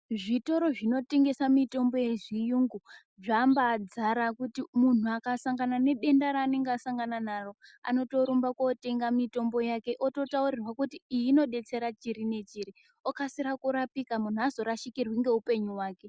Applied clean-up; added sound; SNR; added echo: none; none; none; none.